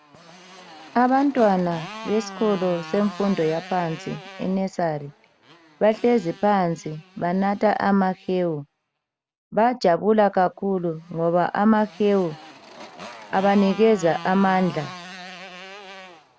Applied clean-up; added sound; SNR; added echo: none; Motorcycle; 18 dB; none.